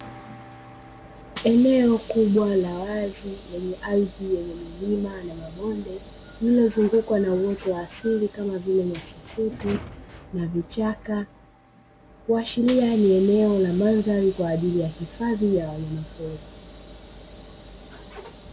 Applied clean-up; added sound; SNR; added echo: none; Sliding door / Hiss; 19 dB; none.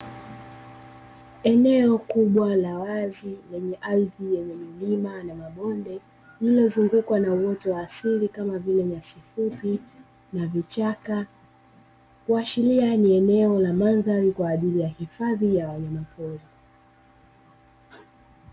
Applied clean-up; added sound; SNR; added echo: none; none; none; none.